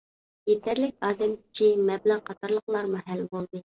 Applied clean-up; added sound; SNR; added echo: neural separator model SepFormer DNS4.